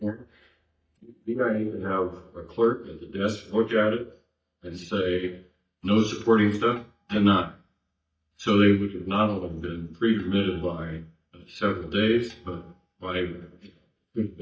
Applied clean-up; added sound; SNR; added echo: neural mask model DeepFilterNet 3.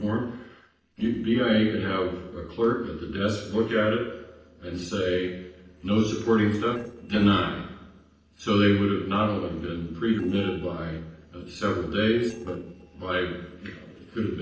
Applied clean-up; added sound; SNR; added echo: neural separator model SepFormer DNS4.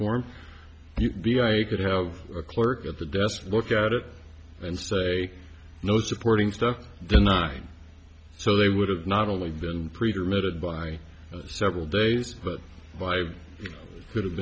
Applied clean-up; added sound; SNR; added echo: none; none; none; none.